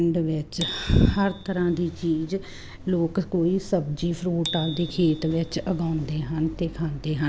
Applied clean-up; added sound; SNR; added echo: none; Bicycle bell; 16 dB; none.